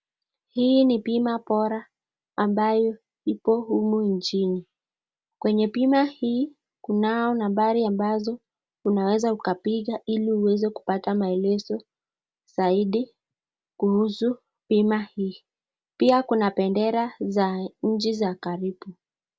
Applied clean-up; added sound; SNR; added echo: none; none; none; none.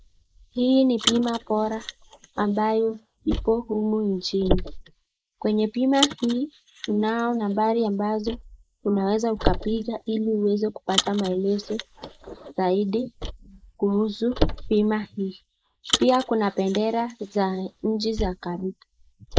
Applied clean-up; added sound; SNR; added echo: neural mask model Resemble Enhance denoiser.